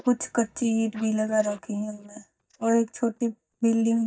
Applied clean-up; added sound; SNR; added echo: neural mask model DeepFilterNet 3.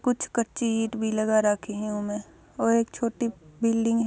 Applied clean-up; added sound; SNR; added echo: none; none; none; none.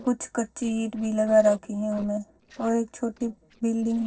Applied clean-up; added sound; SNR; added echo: neural separator model SepFormer DNS4.